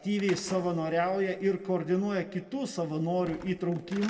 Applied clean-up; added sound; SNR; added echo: none; Slam / Wood; 20 dB; reverberation time 1.1 s.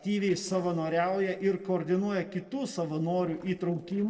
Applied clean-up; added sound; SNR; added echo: neural separator model SepFormer DNS4.